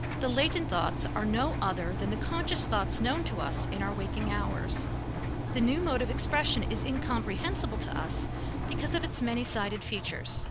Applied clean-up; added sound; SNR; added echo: none; Engine; 1 dB; none.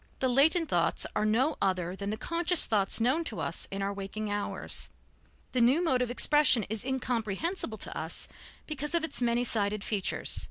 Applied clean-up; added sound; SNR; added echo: none; none; none; none.